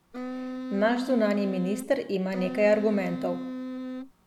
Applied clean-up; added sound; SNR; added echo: none; Wind instrument, woodwind instrument; 7 dB; none.